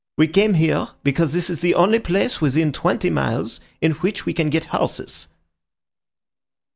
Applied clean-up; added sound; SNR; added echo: none; none; none; none.